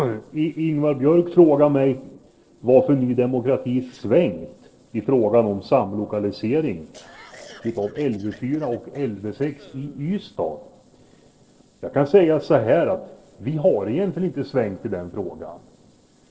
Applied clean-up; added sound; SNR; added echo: neural separator model SepFormer DNS4.